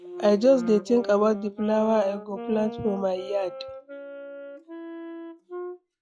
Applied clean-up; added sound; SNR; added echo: classical method log-MMSE.